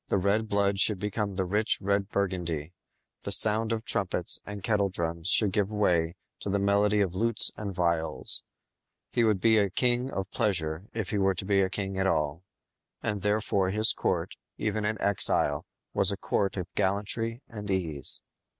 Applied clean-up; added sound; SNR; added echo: none; none; none; none.